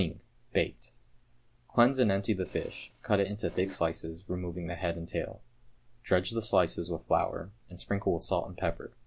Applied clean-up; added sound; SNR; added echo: none; Fart; 17 dB; none.